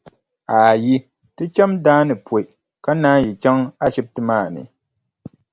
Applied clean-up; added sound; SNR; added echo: none; none; none; none.